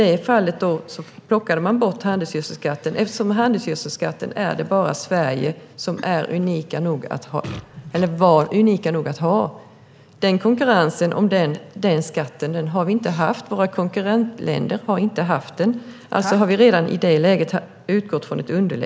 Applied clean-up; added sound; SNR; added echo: none; Fart; 16 dB; none.